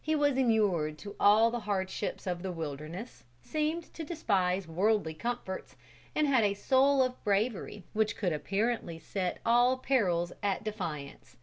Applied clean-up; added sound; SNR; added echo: none; none; none; none.